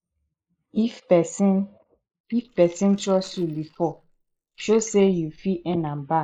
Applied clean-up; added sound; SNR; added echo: neural mask model Resemble Enhance denoiser.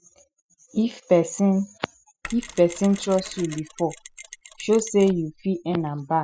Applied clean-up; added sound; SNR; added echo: classical method spectral subtraction.